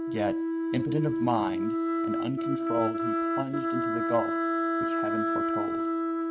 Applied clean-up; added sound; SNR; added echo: neural mask model RNNoise.